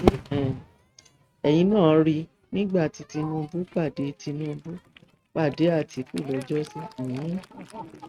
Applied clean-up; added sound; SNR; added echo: neural mask model RNNoise.